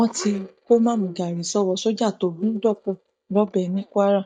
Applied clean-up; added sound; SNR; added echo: neural mask model DeepFilterNet 3.